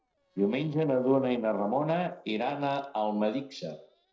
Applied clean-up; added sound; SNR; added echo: neural separator model SepFormer DNS4.